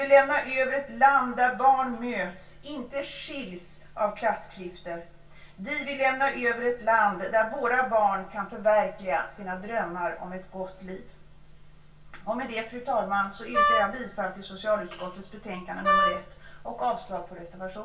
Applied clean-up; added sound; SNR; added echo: none; Wind instrument, woodwind instrument; -3 dB; reverberation time 0.2 s.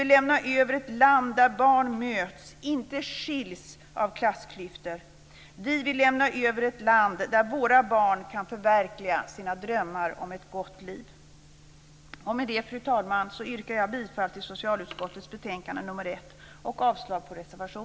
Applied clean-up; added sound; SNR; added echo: none; none; none; none.